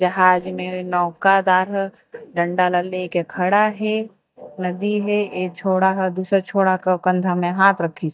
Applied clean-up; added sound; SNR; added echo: neural mask model DeepFilterNet 3.